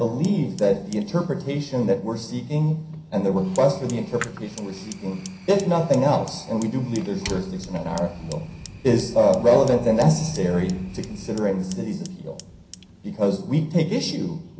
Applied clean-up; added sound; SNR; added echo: none; Fire; 19 dB; reverberation time 0.3 s.